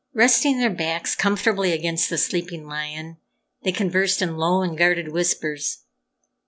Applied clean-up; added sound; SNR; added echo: none; none; none; none.